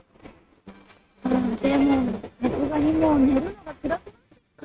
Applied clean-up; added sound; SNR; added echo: neural mask model RNNoise.